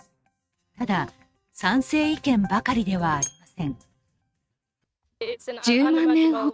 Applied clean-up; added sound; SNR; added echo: neural mask model RNNoise.